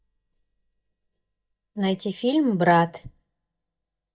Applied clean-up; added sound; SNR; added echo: neural mask model DeepFilterNet 3.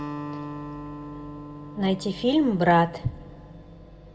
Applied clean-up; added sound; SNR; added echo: none; Acoustic guitar; 12 dB; reverberation time 1.2 s.